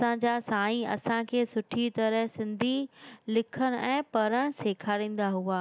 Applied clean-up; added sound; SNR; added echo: none; none; none; none.